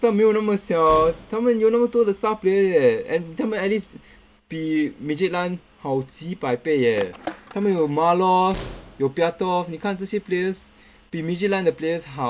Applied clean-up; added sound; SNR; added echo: none; Skateboard + Slam; 17 dB; none.